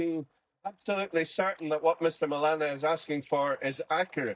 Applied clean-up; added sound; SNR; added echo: neural mask model DeepFilterNet 3.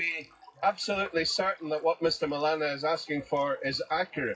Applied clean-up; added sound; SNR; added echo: classical method WPE with log-MMSE.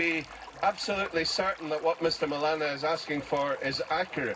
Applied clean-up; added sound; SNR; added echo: none; Stream; 18 dB; reverberation time 0.4 s.